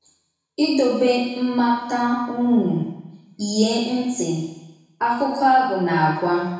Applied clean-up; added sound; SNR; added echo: none; none; none; reverberation time 1.0 s.